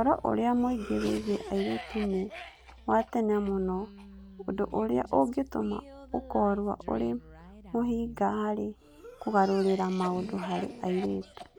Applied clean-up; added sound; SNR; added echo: none; Cough; 16 dB; none.